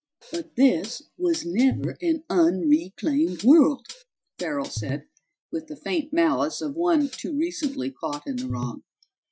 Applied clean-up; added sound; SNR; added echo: classical method Wiener filter.